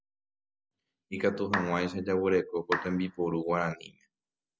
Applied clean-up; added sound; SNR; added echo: none; Clapping; 5 dB; none.